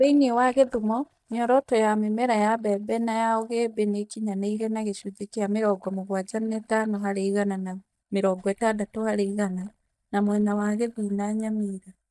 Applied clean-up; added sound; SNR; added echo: neural mask model DeepFilterNet 3.